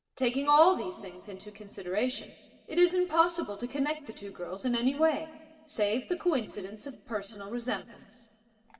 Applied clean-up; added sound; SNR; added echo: none; none; none; reverberation time 2.4 s.